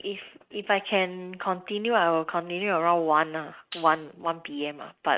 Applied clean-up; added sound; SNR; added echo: neural mask model RNNoise.